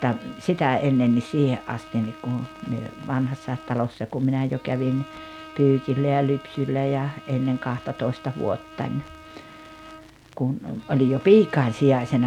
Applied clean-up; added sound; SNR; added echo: none; Bowed string instrument; 20 dB; none.